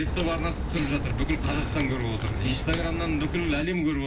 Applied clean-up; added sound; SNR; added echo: none; Crack; 4 dB; reverberation time 2.0 s.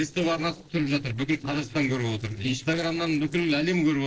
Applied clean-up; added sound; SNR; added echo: neural separator model SepFormer DNS4.